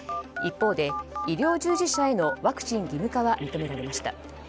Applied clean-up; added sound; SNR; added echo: none; Telephone; 9 dB; none.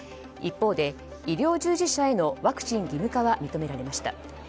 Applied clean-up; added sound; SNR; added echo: none; none; none; none.